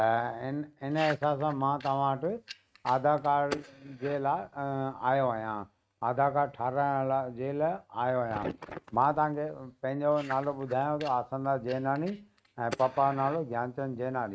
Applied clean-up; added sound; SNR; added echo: neural mask model RNNoise.